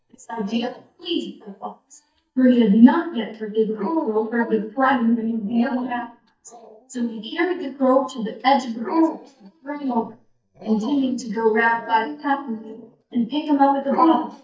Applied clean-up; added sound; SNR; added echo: neural mask model DeepFilterNet 3.